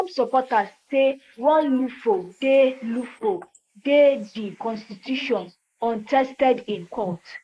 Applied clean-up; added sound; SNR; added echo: neural mask model Resemble Enhance denoiser.